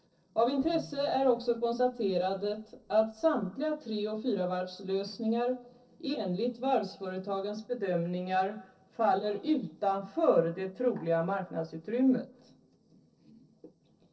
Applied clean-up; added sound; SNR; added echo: neural separator model SepFormer DNS4.